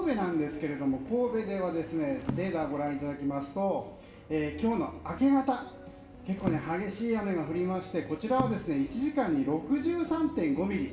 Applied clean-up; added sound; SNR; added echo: none; Percussion; 10 dB; reverberation time 0.7 s.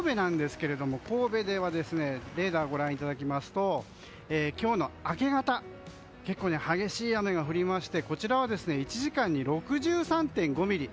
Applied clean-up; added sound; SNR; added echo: none; none; none; none.